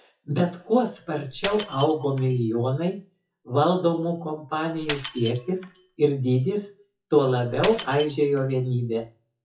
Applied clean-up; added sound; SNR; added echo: classical method WPE with log-MMSE.